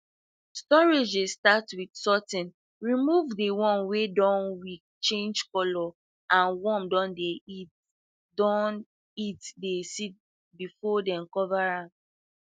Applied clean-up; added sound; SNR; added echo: none; none; none; none.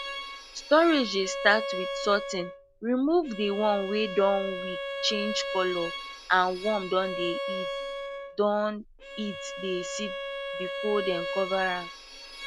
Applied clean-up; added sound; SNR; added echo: none; Bowed string instrument; 7 dB; none.